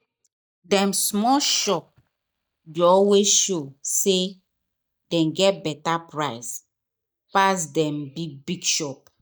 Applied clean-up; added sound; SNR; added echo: neural mask model DeepFilterNet 3.